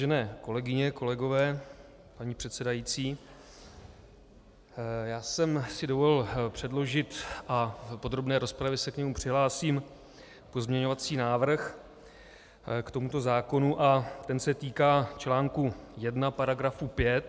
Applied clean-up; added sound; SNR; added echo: none; none; none; none.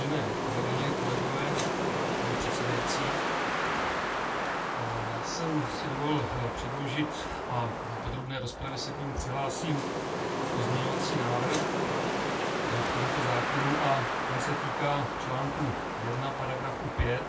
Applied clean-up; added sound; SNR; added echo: none; Wind; -3 dB; reverberation time 0.2 s.